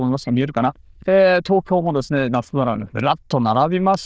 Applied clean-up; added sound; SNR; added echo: neural diffusion model UNIVERSE++.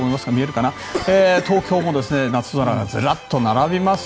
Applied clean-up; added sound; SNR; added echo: none; Cough; 16 dB; none.